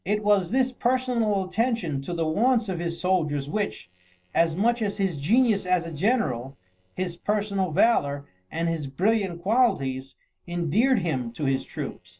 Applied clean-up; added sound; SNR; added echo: neural separator model SepFormer DNS4.